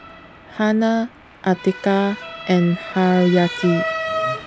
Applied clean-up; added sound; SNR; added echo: none; Motor vehicle (road) / Siren; 9 dB; none.